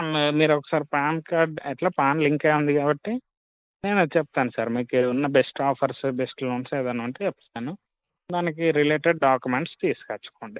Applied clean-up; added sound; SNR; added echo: neural mask model Resemble Enhance denoiser.